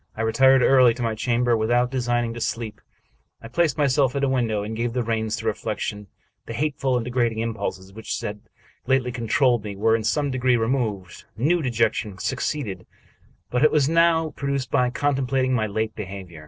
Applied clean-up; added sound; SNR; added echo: none; none; none; none.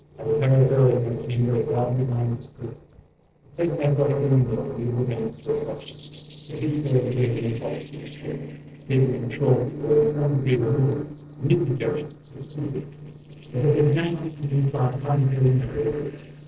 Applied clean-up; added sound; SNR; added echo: neural separator model SepFormer DNS4.